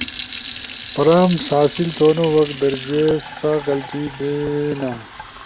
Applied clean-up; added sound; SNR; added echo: none; Fill (with liquid) / Sink (filling or washing); 14 dB; none.